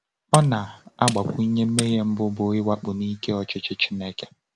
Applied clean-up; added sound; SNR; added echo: none; Tools; 10 dB; none.